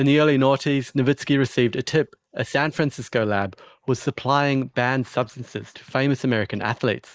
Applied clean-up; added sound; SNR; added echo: neural mask model Resemble Enhance denoiser.